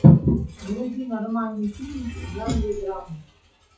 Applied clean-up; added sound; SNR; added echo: classical method WPE with log-MMSE.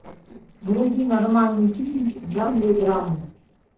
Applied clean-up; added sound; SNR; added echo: neural separator model SepFormer DNS4.